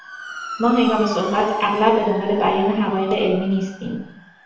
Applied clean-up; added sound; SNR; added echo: none; Motor vehicle (road) / Siren; 14 dB; reverberation time 0.7 s.